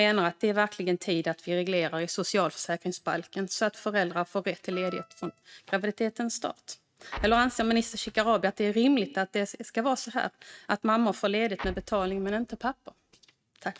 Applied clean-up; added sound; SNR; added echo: neural mask model RNNoise.